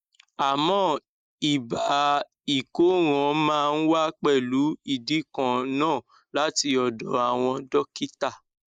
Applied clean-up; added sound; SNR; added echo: neural mask model Resemble Enhance denoiser.